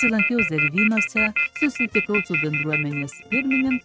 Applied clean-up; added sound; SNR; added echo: neural mask model RNNoise.